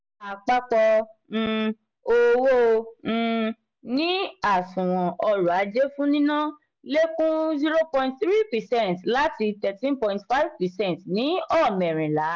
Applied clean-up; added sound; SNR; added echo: none; none; none; none.